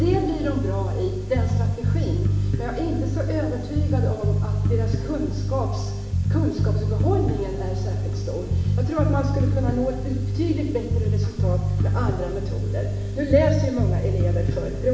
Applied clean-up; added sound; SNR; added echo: none; Bass guitar; -4 dB; reverberation time 0.9 s.